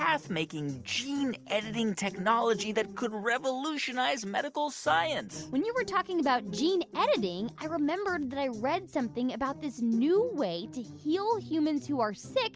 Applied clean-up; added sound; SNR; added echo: none; none; none; none.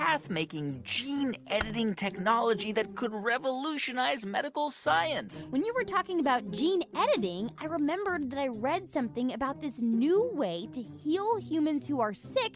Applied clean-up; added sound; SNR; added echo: none; Computer keyboard; 13 dB; none.